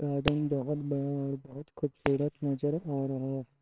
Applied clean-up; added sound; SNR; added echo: neural separator model SepFormer WHAMR!.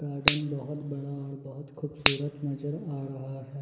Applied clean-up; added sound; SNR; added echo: none; Finger snapping; -2 dB; reverberation time 2.9 s.